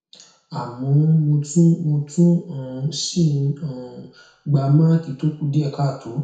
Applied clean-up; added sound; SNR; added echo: none; none; none; reverberation time 0.6 s.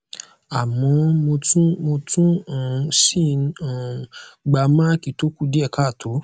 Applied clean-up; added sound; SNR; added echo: none; none; none; none.